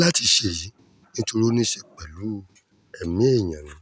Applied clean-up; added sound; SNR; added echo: none; none; none; none.